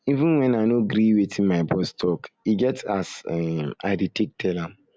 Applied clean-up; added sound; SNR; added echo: none; none; none; none.